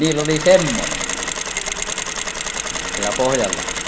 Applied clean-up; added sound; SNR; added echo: none; Mechanisms; 2 dB; none.